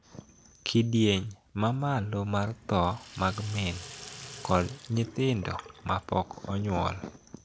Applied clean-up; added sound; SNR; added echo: none; Sink (filling or washing); 18 dB; none.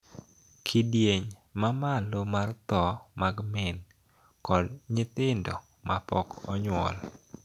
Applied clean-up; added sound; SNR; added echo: none; none; none; none.